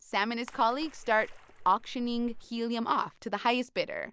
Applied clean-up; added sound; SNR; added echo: none; Splash, splatter; 15 dB; none.